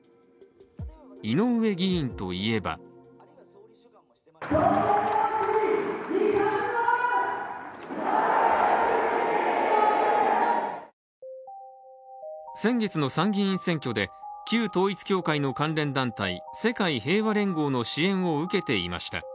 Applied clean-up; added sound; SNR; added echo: none; none; none; none.